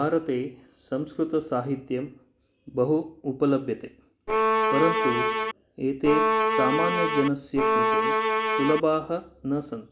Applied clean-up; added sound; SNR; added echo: none; Bowed string instrument; -4 dB; none.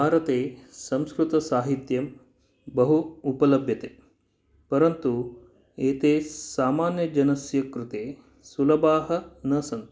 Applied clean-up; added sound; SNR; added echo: none; none; none; none.